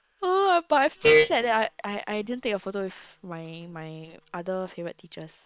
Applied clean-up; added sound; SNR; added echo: neural separator model SepFormer WHAM!.